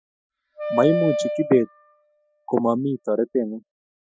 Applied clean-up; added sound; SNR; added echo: classical method spectral subtraction.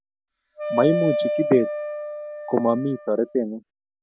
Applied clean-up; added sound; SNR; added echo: none; Wind instrument, woodwind instrument; 4 dB; none.